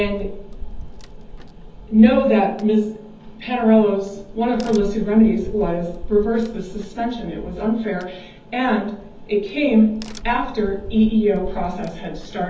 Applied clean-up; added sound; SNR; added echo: none; Crack; 13 dB; reverberation time 0.7 s.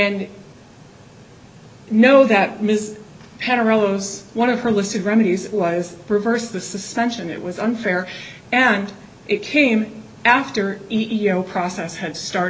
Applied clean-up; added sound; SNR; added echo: none; none; none; none.